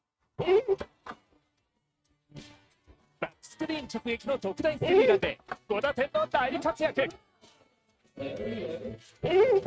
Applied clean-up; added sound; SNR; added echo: neural mask model RNNoise.